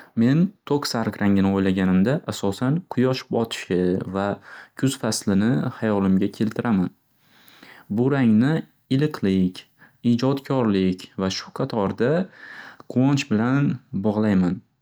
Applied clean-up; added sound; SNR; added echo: none; none; none; none.